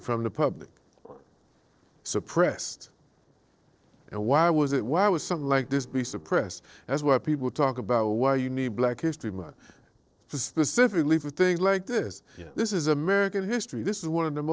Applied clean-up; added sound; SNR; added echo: neural separator model SepFormer DNS4.